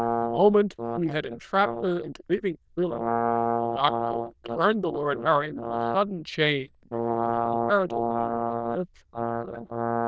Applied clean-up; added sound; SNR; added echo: neural diffusion model UNIVERSE++.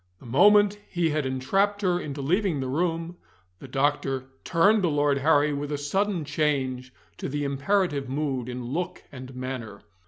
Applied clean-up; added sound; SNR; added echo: none; none; none; none.